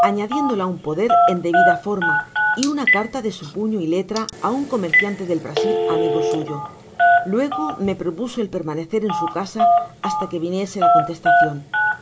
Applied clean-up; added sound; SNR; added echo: none; Telephone; -4 dB; none.